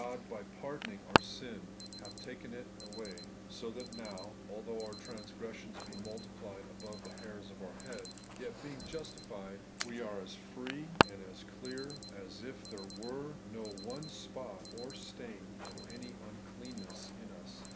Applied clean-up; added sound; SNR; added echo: none; Alarm; -4 dB; none.